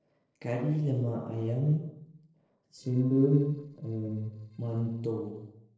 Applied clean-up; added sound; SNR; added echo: neural separator model SepFormer DNS4.